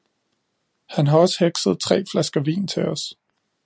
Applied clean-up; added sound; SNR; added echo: none; none; none; none.